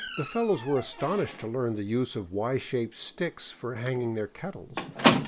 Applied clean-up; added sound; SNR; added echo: none; Squeak; 2 dB; none.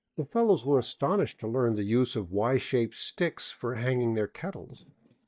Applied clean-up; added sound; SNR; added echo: neural mask model DeepFilterNet 3.